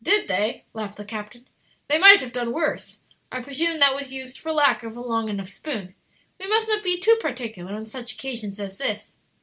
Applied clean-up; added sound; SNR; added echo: none; none; none; none.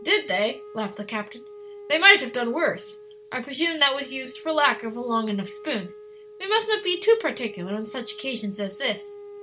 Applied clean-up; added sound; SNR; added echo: none; Wind instrument, woodwind instrument; 16 dB; none.